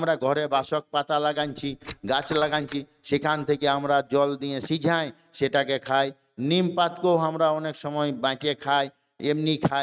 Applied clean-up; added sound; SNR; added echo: neural mask model RNNoise.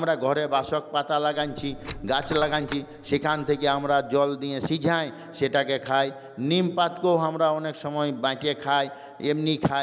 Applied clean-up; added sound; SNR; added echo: none; Coin (dropping); 16 dB; none.